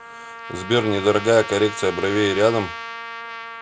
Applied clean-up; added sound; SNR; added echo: none; Trumpet; 11 dB; none.